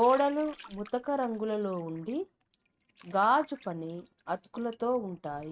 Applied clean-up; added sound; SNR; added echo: neural mask model RNNoise.